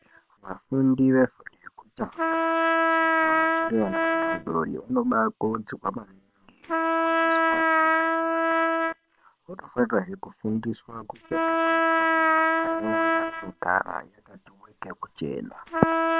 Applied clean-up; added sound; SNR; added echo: neural separator model SepFormer WHAM!.